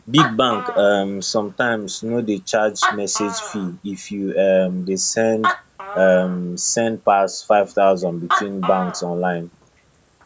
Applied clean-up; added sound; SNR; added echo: none; Animal; 9 dB; none.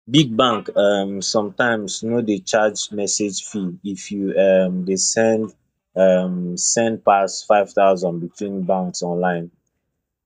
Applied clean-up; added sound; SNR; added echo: neural mask model DeepFilterNet 3.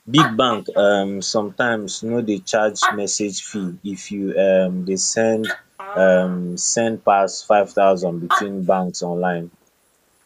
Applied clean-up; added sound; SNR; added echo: neural mask model Resemble Enhance denoiser.